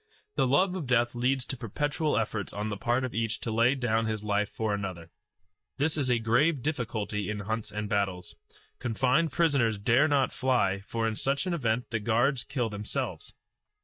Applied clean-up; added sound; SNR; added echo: neural mask model DeepFilterNet 3.